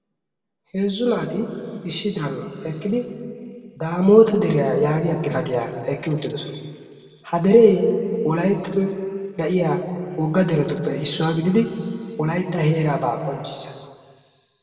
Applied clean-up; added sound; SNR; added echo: none; none; none; reverberation time 2.1 s.